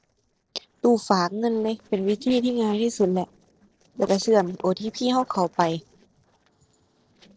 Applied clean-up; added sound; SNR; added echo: neural separator model SepFormer DNS4.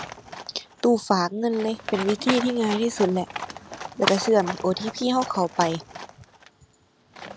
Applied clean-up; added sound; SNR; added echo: none; Livestock, farm animals, working animals; 9 dB; none.